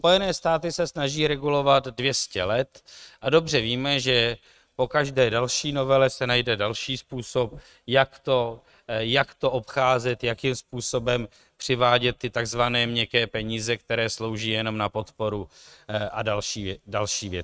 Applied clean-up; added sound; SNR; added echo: neural mask model RNNoise.